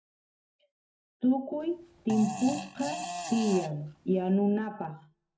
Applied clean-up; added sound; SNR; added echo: none; Fart; 9 dB; reverberation time 0.3 s.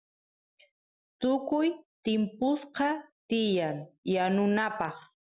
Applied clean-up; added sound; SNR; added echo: none; none; none; none.